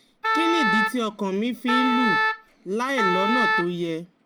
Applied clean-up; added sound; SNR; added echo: none; Wind instrument, woodwind instrument; -2 dB; none.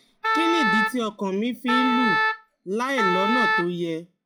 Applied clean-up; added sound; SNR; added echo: classical method log-MMSE.